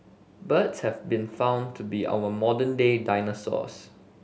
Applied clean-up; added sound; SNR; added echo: none; none; none; none.